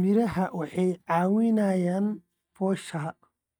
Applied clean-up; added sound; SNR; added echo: neural mask model DeepFilterNet 3.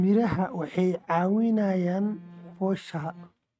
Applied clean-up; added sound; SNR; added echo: neural mask model RNNoise.